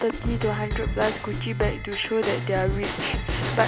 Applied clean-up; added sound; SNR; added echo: none; Bell / Drum / Drum kit + Telephone; 1 dB; none.